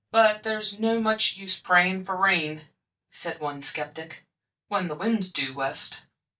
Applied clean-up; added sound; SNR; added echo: neural mask model DeepFilterNet 3.